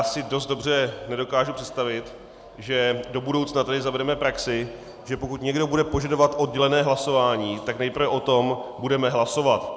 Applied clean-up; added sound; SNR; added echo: none; none; none; none.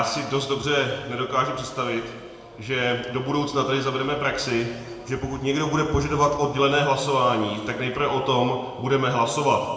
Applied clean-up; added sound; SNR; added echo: none; none; none; reverberation time 1.5 s.